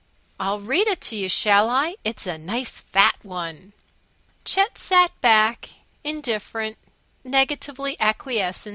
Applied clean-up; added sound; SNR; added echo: none; none; none; none.